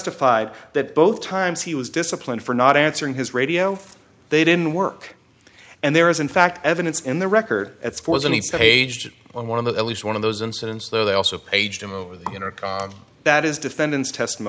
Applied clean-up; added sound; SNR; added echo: none; none; none; none.